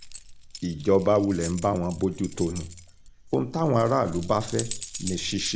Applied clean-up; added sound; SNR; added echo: none; Keys jangling; 12 dB; none.